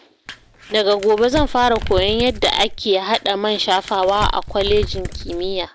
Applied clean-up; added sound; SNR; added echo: none; Crumpling, crinkling; 9 dB; none.